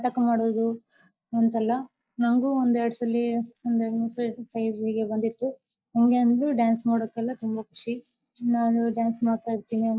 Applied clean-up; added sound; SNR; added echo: neural mask model Resemble Enhance denoiser.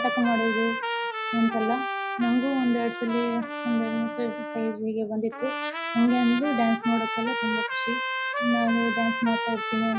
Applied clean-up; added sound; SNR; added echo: none; Trumpet; 4 dB; none.